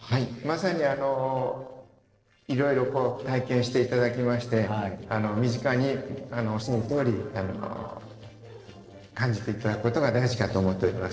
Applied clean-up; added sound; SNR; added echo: neural separator model SepFormer DNS4.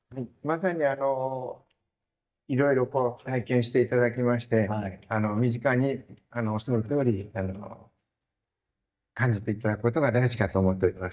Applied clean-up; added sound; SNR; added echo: neural mask model DeepFilterNet 3.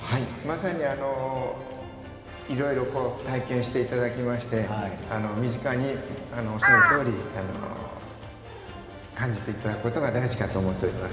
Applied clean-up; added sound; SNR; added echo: none; Crow; -4 dB; reverberation time 2.2 s.